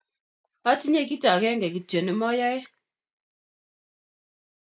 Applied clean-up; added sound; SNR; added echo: none; none; none; none.